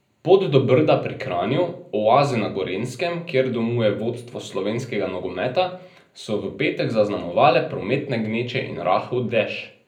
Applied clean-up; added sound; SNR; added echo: none; none; none; reverberation time 0.5 s.